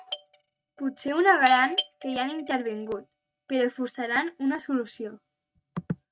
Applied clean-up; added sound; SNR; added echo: neural mask model RNNoise.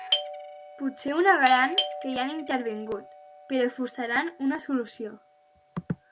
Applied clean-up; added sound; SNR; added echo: none; Doorbell; 8 dB; none.